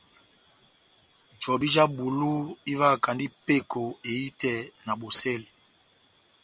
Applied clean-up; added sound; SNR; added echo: none; none; none; none.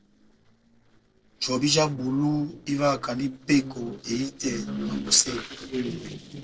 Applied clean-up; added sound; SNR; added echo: neural separator model SepFormer DNS4.